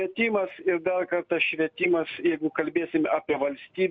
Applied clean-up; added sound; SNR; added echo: none; none; none; none.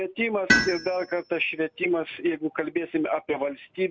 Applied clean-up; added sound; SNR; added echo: none; Tools; 3 dB; none.